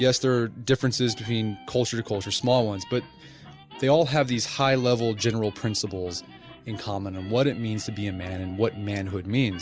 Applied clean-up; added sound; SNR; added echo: none; none; none; none.